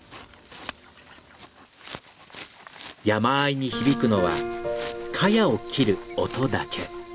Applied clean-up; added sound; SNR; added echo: none; none; none; none.